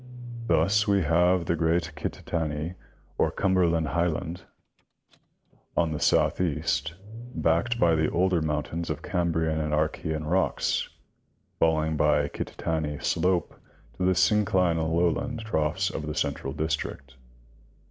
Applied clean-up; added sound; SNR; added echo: none; Engine starting / Car; 16 dB; none.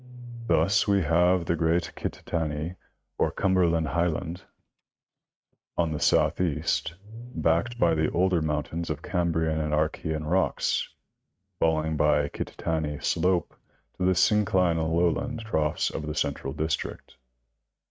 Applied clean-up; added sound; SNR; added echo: neural mask model RNNoise.